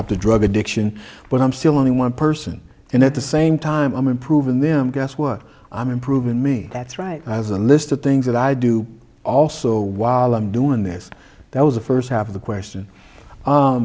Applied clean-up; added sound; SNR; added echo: none; none; none; none.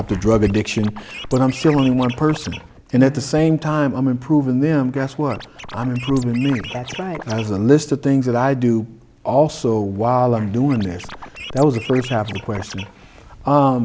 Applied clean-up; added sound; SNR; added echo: none; Scratching (performance technique); 16 dB; none.